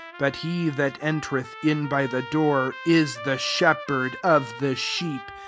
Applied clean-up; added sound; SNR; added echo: none; Trumpet; 14 dB; none.